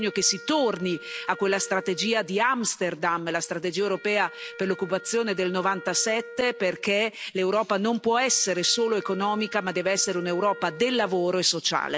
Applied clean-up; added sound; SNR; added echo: none; Wind instrument, woodwind instrument; 18 dB; none.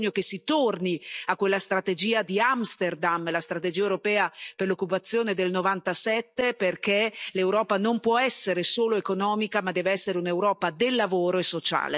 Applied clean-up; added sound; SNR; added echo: neural mask model DeepFilterNet 3.